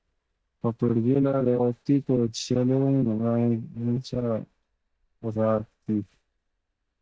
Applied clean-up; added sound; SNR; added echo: neural mask model DeepFilterNet 3.